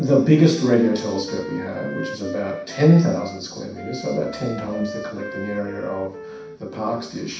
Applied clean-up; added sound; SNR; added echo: none; Wind instrument, woodwind instrument; 14 dB; reverberation time 0.6 s.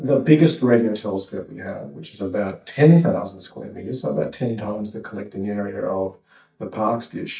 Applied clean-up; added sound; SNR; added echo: neural mask model DeepFilterNet 3.